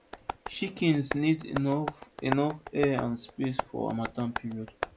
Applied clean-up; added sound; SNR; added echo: none; Tap; 8 dB; none.